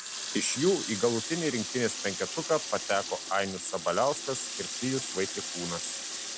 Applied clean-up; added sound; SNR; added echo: none; Water tap, faucet; 6 dB; none.